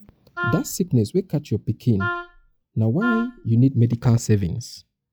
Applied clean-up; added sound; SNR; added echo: classical method log-MMSE.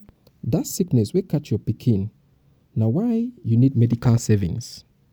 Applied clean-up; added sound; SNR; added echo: none; none; none; none.